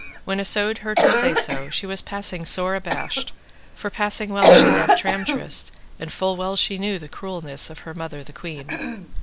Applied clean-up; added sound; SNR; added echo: none; Cough; -2 dB; none.